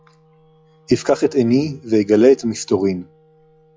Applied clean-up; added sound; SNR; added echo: classical method log-MMSE.